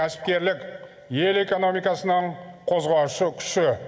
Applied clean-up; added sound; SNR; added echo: none; none; none; none.